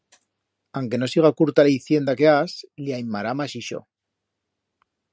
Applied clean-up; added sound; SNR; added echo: none; none; none; none.